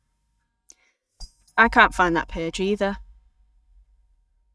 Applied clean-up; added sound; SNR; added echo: neural mask model DeepFilterNet 3.